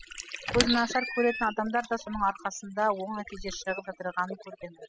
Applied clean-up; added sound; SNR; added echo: classical method spectral subtraction.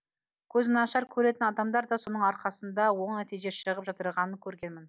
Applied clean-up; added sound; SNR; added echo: none; none; none; none.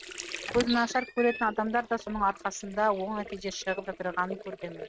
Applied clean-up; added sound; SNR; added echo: neural mask model RNNoise.